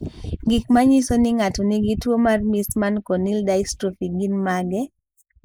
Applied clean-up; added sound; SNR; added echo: neural mask model Resemble Enhance denoiser.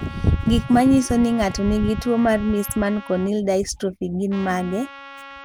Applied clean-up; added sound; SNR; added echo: none; Trumpet; 19 dB; none.